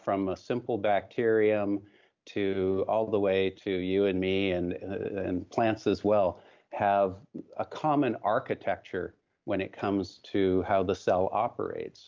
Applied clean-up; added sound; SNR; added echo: none; none; none; none.